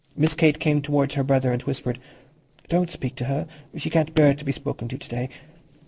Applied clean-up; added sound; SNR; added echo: neural separator model SepFormer DNS4.